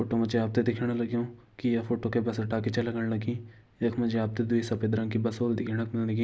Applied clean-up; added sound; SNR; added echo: none; none; none; none.